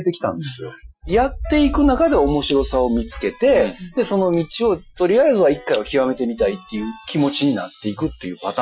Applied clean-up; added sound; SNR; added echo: classical method Wiener filter.